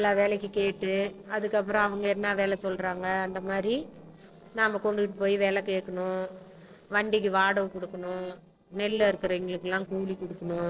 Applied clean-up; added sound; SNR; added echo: neural separator model SepFormer DNS4.